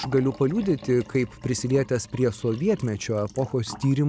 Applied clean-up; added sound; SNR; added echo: none; Liquid; 18 dB; none.